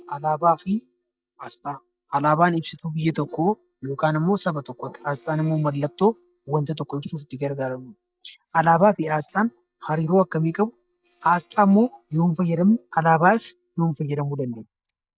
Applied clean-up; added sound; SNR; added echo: neural mask model DeepFilterNet 3.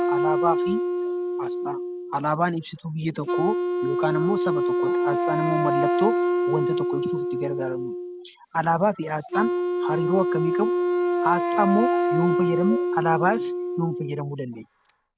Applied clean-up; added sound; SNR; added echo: none; Wind instrument, woodwind instrument; -2 dB; none.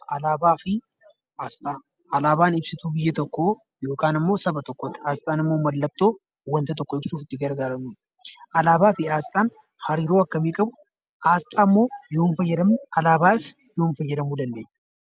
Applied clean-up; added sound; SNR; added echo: none; none; none; none.